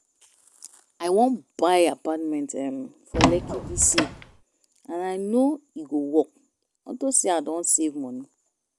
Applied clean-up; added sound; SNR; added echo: none; Door; 0 dB; none.